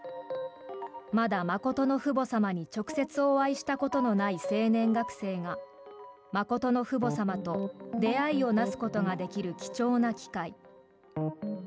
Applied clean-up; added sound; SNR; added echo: none; none; none; none.